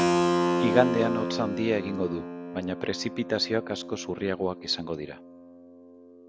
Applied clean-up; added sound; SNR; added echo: none; Keyboard (musical); 1 dB; none.